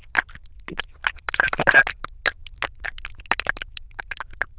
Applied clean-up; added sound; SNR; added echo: neural diffusion model UNIVERSE++.